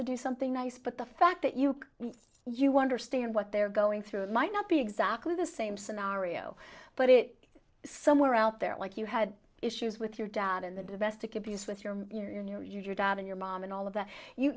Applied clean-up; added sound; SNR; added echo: neural separator model SepFormer DNS4.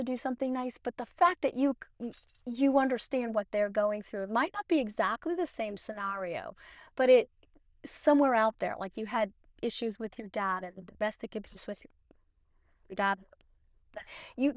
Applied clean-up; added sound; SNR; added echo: neural diffusion model UNIVERSE++.